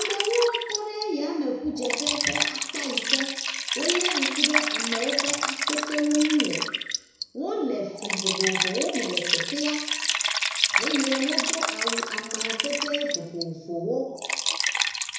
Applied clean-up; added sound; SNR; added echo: none; Liquid; -1 dB; reverberation time 1.0 s.